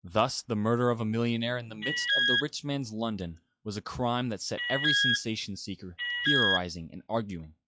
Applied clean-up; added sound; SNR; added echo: classical method log-MMSE.